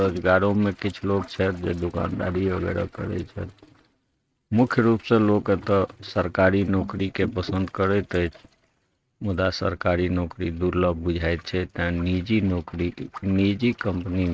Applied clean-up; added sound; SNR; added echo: neural mask model RNNoise.